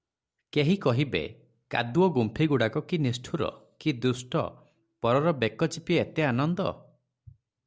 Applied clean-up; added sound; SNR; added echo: none; none; none; none.